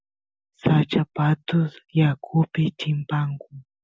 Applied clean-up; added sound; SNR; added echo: none; none; none; none.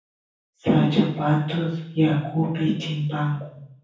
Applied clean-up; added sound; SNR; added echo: none; none; none; reverberation time 0.6 s.